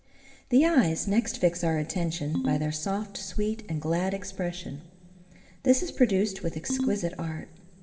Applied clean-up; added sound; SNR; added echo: none; Ringtone; 5 dB; reverberation time 2.8 s.